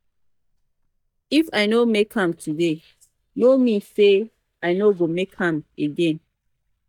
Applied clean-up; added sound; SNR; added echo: neural mask model DeepFilterNet 3.